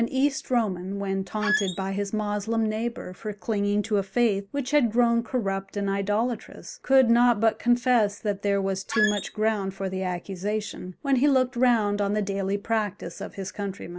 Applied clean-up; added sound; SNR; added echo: none; Squeak; 4 dB; none.